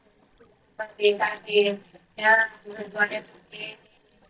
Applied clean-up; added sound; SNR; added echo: neural mask model DeepFilterNet 3.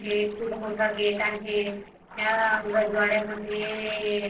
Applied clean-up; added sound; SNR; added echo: neural separator model SepFormer DNS4.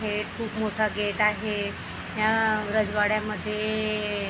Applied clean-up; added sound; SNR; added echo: none; none; none; none.